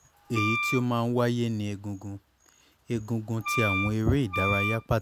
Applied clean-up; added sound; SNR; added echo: none; Wind instrument, woodwind instrument; 3 dB; none.